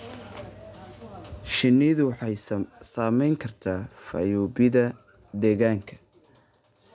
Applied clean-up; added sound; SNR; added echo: none; none; none; none.